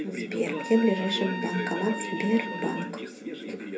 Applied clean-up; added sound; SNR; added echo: none; Trumpet; 10 dB; reverberation time 0.3 s.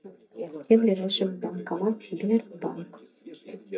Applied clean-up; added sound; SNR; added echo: neural mask model DeepFilterNet 3.